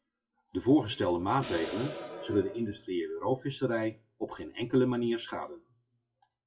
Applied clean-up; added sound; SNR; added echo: classical method WPE with log-MMSE.